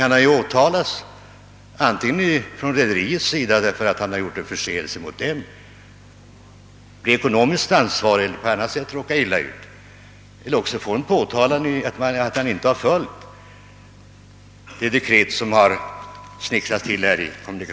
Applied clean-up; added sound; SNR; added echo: none; none; none; none.